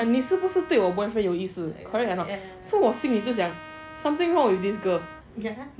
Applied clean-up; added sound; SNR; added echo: none; Trumpet; 18 dB; none.